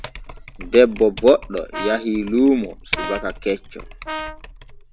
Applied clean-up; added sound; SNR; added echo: none; Typing + Brass instrument; 11 dB; none.